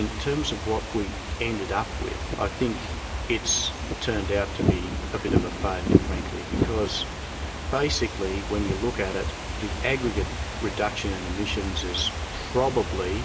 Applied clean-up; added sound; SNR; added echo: none; Fireworks / Ocean; 0 dB; reverberation time 2.2 s.